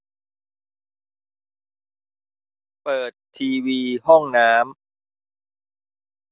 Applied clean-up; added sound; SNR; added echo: none; none; none; none.